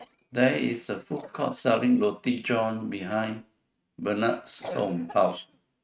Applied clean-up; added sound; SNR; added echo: neural mask model RNNoise.